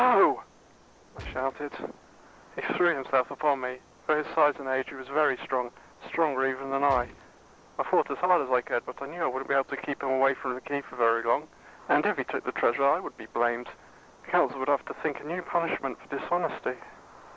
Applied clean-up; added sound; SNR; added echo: none; Gunshot, gunfire; 15 dB; none.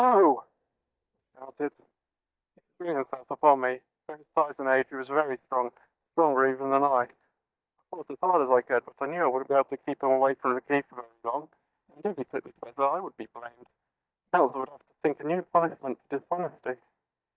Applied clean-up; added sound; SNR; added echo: neural mask model DeepFilterNet 3.